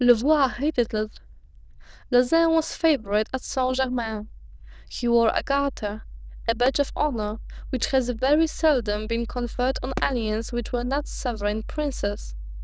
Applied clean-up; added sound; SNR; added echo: neural diffusion model UNIVERSE++.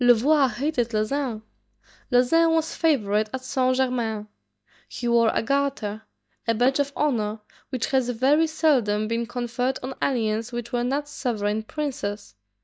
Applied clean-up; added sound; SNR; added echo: neural mask model DeepFilterNet 3.